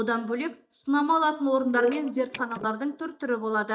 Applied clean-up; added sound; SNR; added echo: neural mask model DeepFilterNet 3.